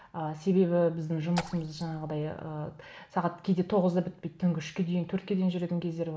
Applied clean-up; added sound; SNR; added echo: none; Raindrop / Splash, splatter; 14 dB; none.